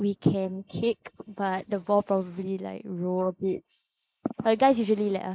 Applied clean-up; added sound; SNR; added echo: neural mask model Resemble Enhance denoiser.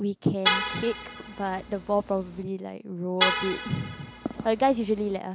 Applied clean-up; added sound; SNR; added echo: none; Vehicle horn, car horn, honking; 3 dB; none.